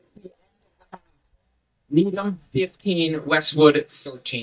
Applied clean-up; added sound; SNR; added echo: neural mask model DeepFilterNet 3.